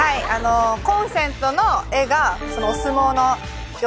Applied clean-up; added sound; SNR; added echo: none; none; none; none.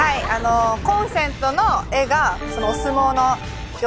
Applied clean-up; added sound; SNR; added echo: none; Thunder; 15 dB; none.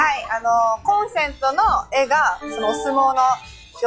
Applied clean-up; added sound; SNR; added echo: classical method log-MMSE.